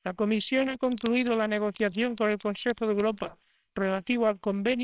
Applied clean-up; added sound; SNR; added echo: neural separator model SepFormer WHAMR!.